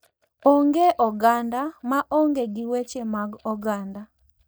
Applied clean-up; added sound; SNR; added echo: neural mask model DeepFilterNet 3.